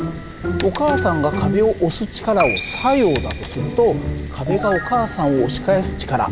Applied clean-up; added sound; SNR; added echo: none; Fire + Coin (dropping); 15 dB; none.